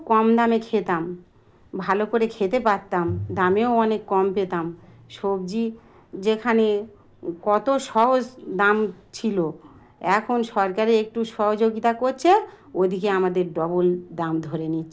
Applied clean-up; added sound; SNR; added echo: none; none; none; none.